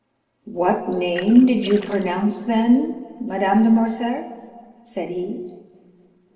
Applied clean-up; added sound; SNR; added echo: neural separator model SepFormer DNS4.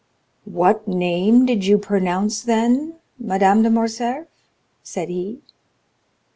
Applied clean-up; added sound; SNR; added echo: none; none; none; none.